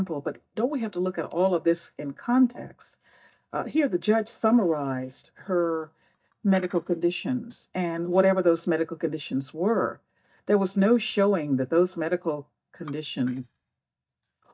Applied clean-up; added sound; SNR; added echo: neural mask model DeepFilterNet 3.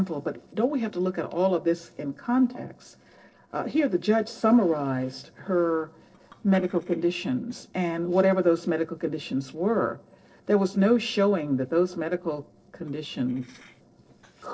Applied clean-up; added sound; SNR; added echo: neural separator model SepFormer DNS4.